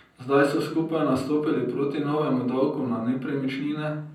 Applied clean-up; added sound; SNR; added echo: none; none; none; reverberation time 0.6 s.